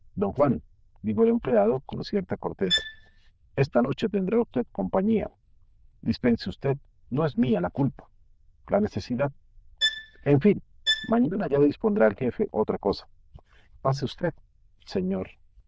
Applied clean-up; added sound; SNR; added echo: neural diffusion model UNIVERSE++.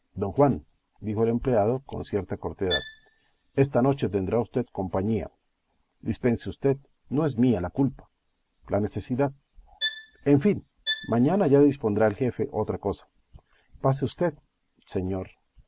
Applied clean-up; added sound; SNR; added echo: none; Bowed string instrument; 8 dB; none.